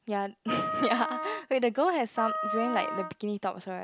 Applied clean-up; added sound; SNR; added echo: none; Wind instrument, woodwind instrument; 4 dB; none.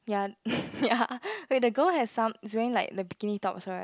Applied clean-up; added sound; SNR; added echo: none; none; none; none.